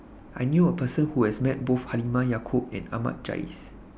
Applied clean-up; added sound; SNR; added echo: none; none; none; none.